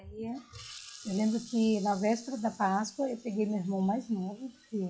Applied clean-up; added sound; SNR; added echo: classical method log-MMSE.